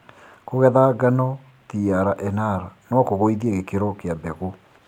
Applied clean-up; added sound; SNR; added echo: none; none; none; none.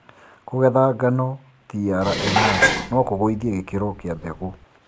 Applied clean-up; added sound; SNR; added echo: none; Dishes, pots, and pans; 1 dB; none.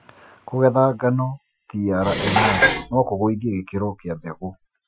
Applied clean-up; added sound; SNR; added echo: classical method Wiener filter.